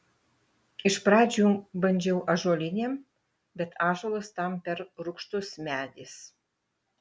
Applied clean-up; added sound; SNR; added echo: none; none; none; none.